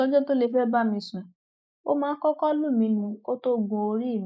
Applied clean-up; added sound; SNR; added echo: neural mask model Resemble Enhance denoiser.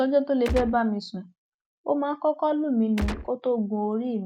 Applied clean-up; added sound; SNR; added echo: none; Gunshot, gunfire; 4 dB; none.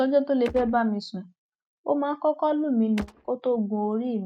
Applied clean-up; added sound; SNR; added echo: neural mask model RNNoise.